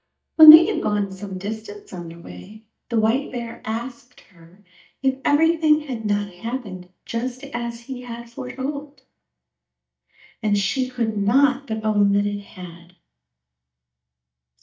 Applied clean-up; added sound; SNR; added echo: neural mask model DeepFilterNet 3.